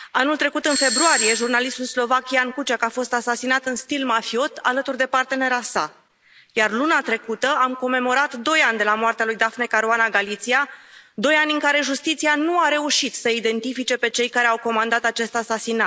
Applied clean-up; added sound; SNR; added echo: none; Doorbell; 5 dB; none.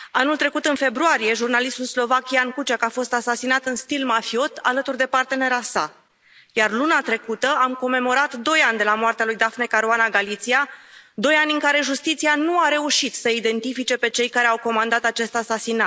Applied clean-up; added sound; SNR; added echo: none; none; none; none.